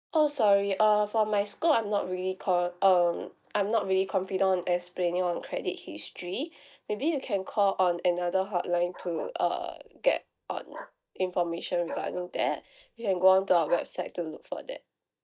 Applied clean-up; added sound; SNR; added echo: neural mask model DeepFilterNet 3.